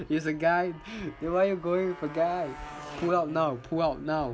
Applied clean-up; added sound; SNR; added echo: none; Motorcycle; 18 dB; none.